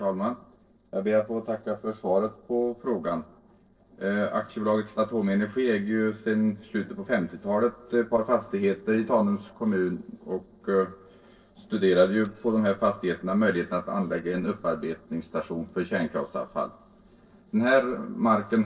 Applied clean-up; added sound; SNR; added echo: neural separator model SepFormer DNS4.